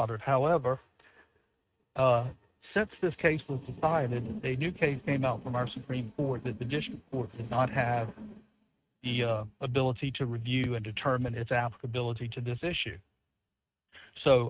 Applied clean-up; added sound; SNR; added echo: neural mask model RNNoise.